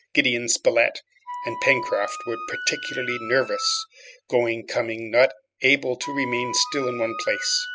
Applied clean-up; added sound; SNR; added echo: classical method spectral subtraction.